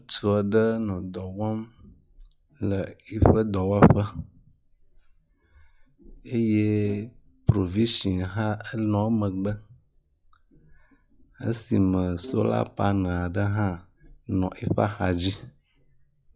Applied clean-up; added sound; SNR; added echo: classical method log-MMSE.